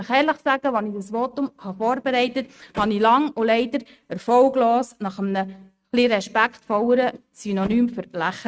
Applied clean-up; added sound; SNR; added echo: neural mask model RNNoise.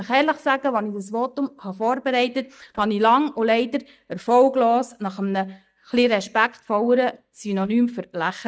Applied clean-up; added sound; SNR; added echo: neural mask model DeepFilterNet 3.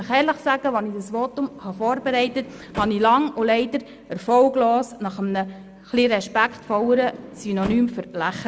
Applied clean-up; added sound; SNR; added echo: none; Sliding door; 17 dB; none.